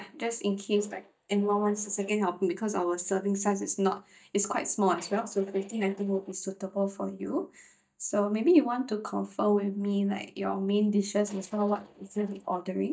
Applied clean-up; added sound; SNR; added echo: neural mask model DeepFilterNet 3.